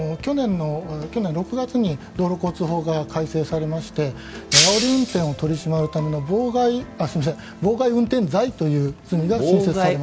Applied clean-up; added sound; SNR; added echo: none; Shatter; 0 dB; none.